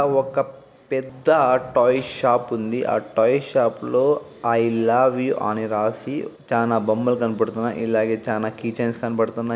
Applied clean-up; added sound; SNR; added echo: none; none; none; none.